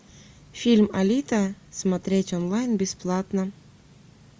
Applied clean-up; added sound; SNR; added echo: none; none; none; none.